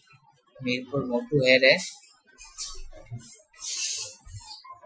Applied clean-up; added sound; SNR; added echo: classical method Wiener filter.